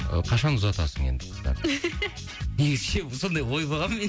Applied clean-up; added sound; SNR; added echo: none; none; none; none.